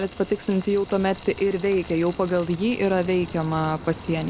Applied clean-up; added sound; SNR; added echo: none; Chirp, tweet + Frying (food); 16 dB; none.